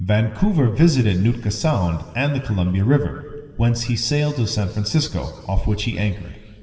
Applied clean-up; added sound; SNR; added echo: none; none; none; reverberation time 2.0 s.